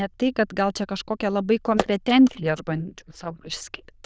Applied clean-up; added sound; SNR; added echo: neural diffusion model UNIVERSE++.